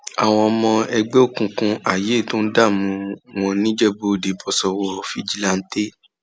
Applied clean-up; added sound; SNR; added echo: none; none; none; none.